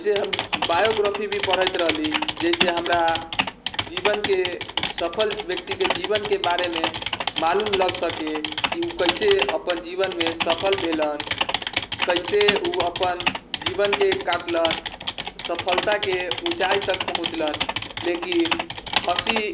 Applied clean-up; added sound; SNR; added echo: none; Typing; 3 dB; none.